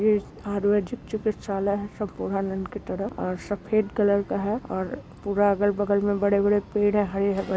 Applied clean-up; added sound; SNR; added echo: none; none; none; none.